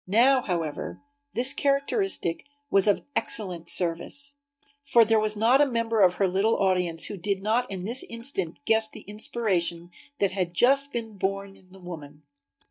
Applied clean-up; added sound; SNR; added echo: neural mask model DeepFilterNet 3.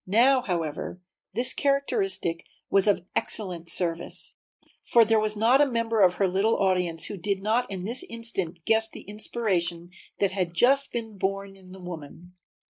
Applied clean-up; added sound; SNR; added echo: neural mask model Resemble Enhance denoiser.